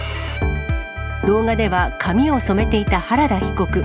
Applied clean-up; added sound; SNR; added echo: none; Bowed string instrument; 16 dB; none.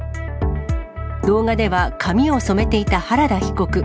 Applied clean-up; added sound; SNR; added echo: none; none; none; none.